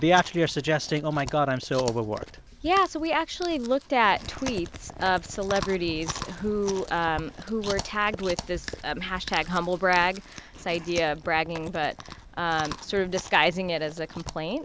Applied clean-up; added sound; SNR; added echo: none; Chewing, mastication; 13 dB; none.